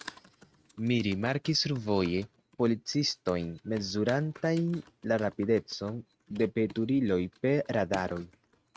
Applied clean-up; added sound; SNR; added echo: neural mask model RNNoise.